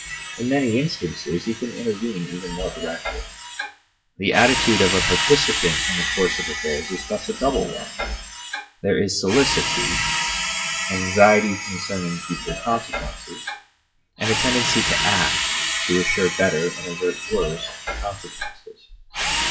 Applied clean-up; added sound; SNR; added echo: classical method WPE with log-MMSE.